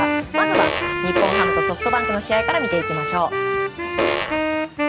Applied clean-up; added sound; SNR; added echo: none; Fart + Wind instrument, woodwind instrument; -3 dB; none.